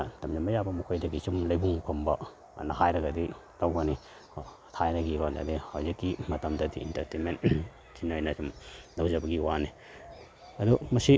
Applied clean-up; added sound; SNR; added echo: none; none; none; none.